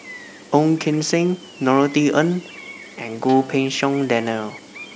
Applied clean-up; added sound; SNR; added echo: none; Guitar + Gull, seagull; 19 dB; none.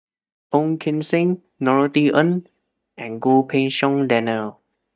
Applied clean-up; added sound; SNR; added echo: neural mask model DeepFilterNet 3.